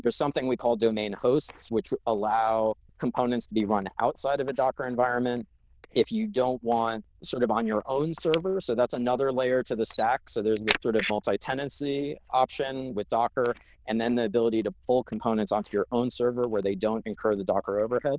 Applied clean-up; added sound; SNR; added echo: neural diffusion model UNIVERSE++.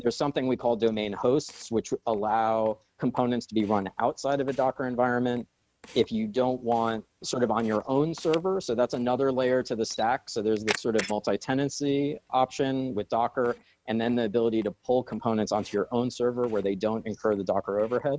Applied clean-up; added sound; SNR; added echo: neural mask model RNNoise.